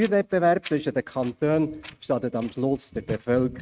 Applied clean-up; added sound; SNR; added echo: neural mask model RNNoise.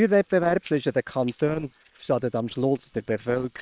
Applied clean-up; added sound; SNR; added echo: neural separator model SepFormer WHAM!.